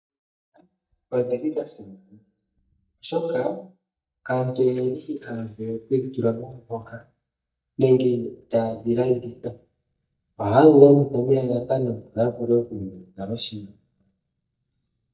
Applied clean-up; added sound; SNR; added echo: neural mask model DeepFilterNet 3.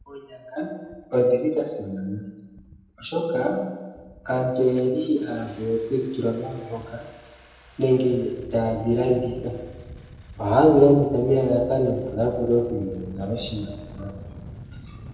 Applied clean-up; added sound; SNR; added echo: none; Engine starting; 19 dB; reverberation time 1.0 s.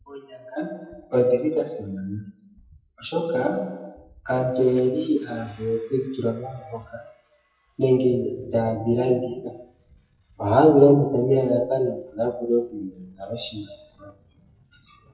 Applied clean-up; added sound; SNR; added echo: classical method WPE with log-MMSE.